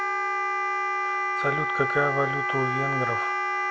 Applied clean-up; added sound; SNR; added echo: none; Wind instrument, woodwind instrument; -4 dB; none.